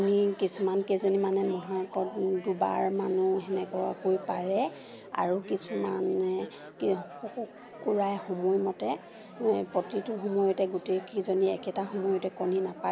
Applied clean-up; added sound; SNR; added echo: none; Chatter; 16 dB; none.